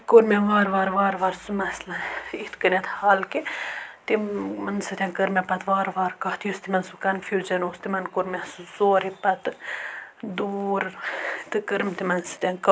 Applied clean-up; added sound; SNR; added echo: none; none; none; none.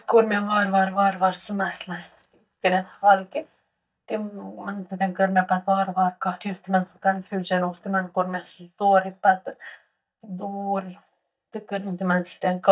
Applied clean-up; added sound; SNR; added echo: neural mask model DeepFilterNet 3.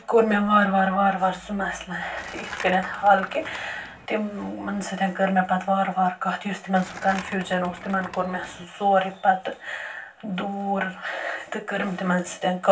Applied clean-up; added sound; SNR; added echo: none; Skateboard; 16 dB; reverberation time 0.2 s.